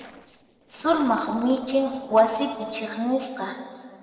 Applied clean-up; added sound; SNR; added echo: neural separator model SepFormer DNS4.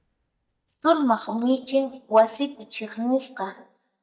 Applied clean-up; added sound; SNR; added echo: neural mask model DeepFilterNet 3.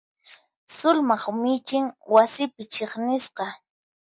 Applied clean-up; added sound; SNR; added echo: none; none; none; none.